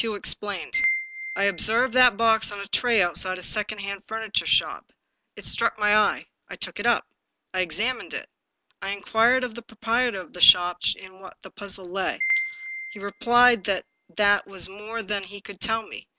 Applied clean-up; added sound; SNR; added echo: none; Piano; 5 dB; none.